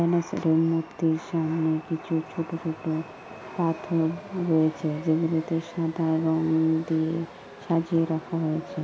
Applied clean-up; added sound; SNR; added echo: none; Chatter / Subway, metro, underground; 16 dB; none.